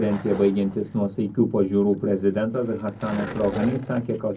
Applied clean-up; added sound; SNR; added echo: none; Skateboard; 15 dB; reverberation time 0.4 s.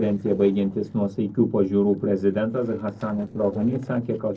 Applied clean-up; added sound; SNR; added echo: neural separator model SepFormer DNS4.